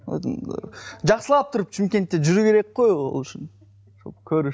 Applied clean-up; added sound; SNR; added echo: none; none; none; none.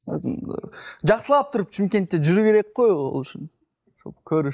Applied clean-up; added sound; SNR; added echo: neural mask model Resemble Enhance denoiser.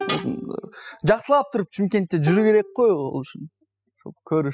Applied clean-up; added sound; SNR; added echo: classical method spectral subtraction.